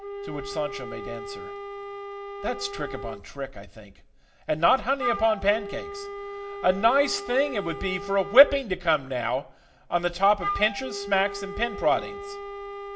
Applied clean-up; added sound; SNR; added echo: none; Wind instrument, woodwind instrument; 10 dB; reverberation time 0.3 s.